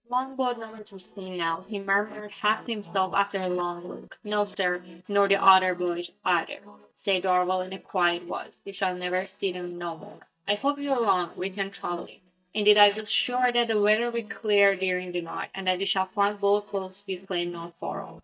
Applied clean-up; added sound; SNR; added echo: neural mask model DeepFilterNet 3.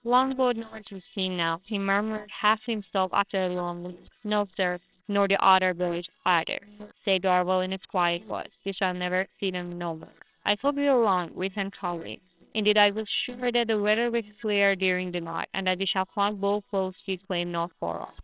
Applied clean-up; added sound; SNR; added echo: neural separator model SepFormer WHAMR!.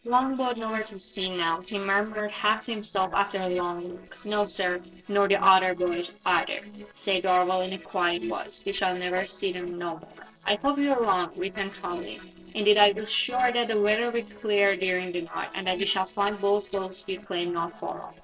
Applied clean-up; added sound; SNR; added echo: neural separator model SepFormer DNS4.